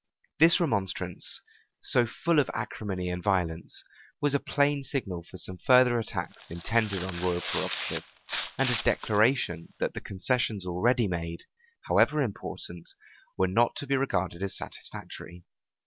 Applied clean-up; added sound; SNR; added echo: none; Tearing; 9 dB; none.